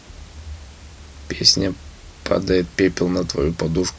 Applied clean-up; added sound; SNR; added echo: none; none; none; none.